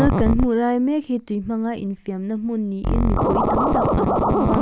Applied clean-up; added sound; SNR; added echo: none; Scratching (performance technique); -1 dB; none.